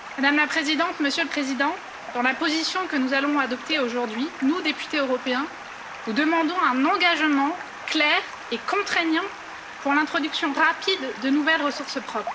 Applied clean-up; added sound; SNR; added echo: none; Stream; 13 dB; reverberation time 0.4 s.